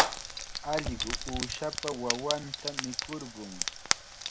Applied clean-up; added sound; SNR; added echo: none; Frying (food); -3 dB; none.